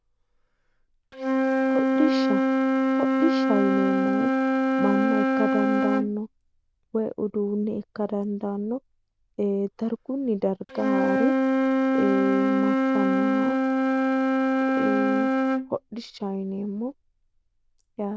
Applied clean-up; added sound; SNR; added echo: none; Wind instrument, woodwind instrument; -5 dB; none.